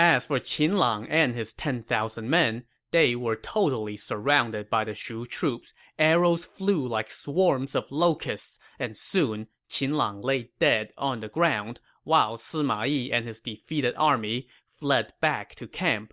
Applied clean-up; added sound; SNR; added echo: none; none; none; none.